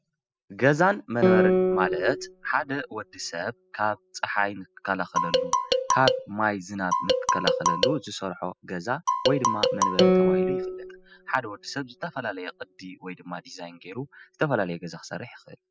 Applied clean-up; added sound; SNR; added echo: classical method spectral subtraction.